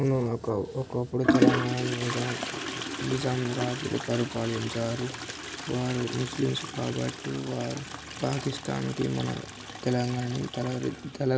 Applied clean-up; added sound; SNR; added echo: none; Toilet flush; 4 dB; none.